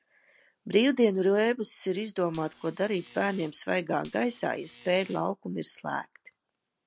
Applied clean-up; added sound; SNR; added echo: none; Buzz; 19 dB; none.